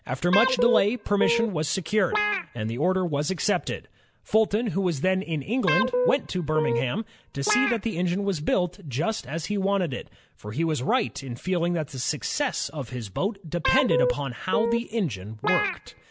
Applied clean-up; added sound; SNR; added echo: none; Guitar; 1 dB; none.